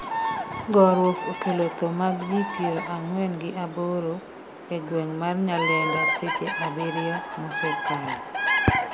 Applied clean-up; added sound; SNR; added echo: none; Bird vocalization, bird call, bird song; 3 dB; none.